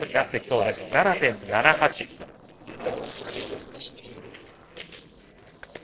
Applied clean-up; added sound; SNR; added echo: neural separator model SepFormer DNS4.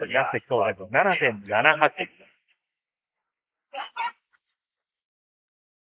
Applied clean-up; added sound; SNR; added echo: neural mask model Resemble Enhance denoiser.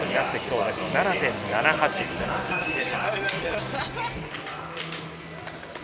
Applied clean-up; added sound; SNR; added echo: none; none; none; none.